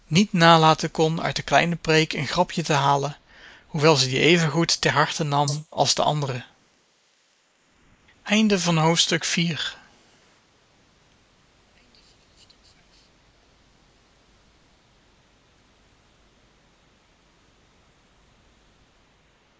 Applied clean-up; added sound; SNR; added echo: neural mask model Resemble Enhance denoiser.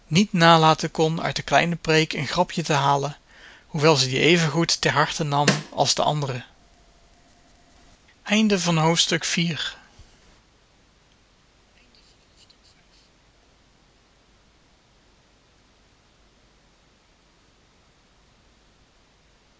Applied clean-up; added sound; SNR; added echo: none; Snare drum; 0 dB; none.